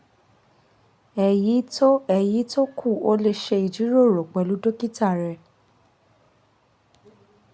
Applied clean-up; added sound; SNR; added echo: none; none; none; none.